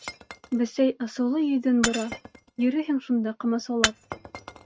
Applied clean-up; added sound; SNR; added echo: neural mask model RNNoise.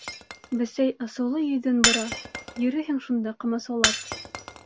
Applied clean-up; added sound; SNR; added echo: none; Shatter; 3 dB; none.